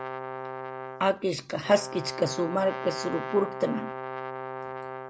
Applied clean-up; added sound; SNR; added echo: none; Brass instrument; 7 dB; none.